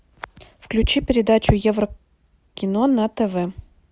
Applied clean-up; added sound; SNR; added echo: none; none; none; none.